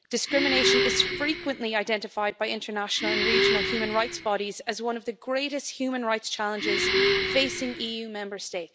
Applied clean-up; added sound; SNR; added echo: none; Breathing; 0 dB; none.